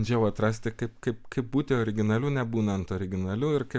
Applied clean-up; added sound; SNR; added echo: none; none; none; none.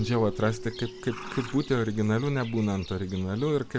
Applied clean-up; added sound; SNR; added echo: none; Keyboard (musical) + Livestock, farm animals, working animals; 15 dB; none.